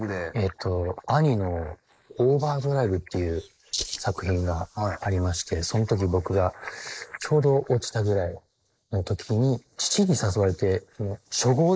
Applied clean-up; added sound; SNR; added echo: neural mask model Resemble Enhance denoiser.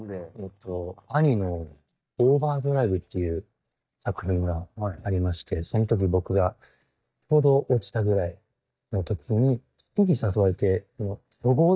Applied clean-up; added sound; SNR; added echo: neural mask model DeepFilterNet 3.